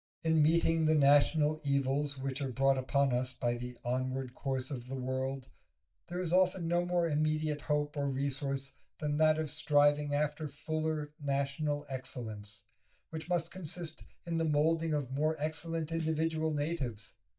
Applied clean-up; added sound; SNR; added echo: neural mask model DeepFilterNet 3.